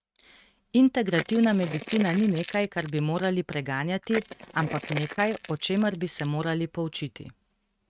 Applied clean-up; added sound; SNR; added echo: neural mask model RNNoise.